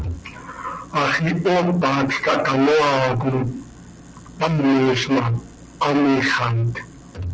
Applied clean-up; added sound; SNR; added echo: none; none; none; none.